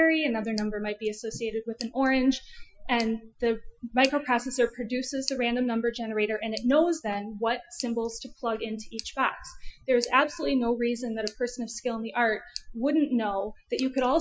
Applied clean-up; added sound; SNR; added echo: classical method Wiener filter.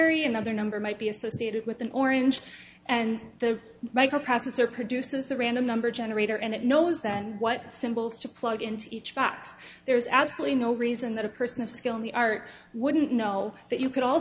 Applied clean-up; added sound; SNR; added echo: none; none; none; none.